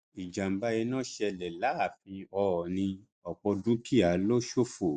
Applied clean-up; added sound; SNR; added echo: none; none; none; none.